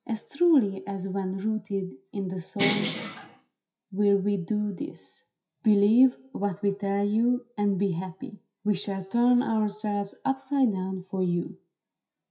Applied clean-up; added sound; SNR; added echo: classical method WPE with log-MMSE.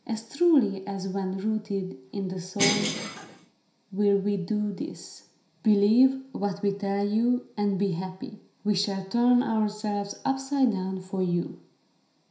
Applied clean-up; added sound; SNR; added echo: none; Bell; 2 dB; reverberation time 0.5 s.